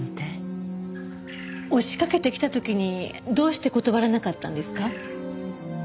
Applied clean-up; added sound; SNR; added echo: none; Bird; 19 dB; none.